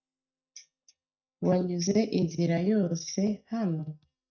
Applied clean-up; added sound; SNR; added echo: neural mask model DeepFilterNet 3.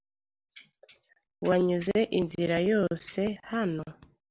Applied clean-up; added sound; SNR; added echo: none; none; none; none.